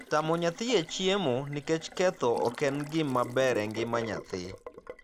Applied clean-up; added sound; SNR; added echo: none; Water tap, faucet; 15 dB; none.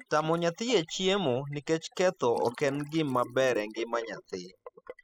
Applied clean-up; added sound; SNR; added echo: classical method spectral subtraction.